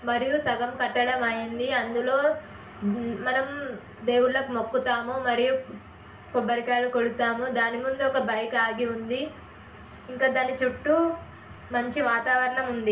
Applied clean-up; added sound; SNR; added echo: none; none; none; reverberation time 0.4 s.